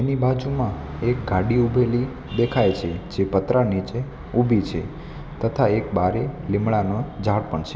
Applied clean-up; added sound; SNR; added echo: none; none; none; none.